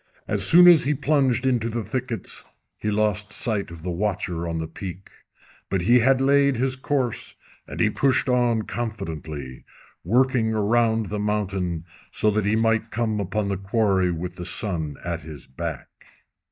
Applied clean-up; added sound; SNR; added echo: neural mask model DeepFilterNet 3.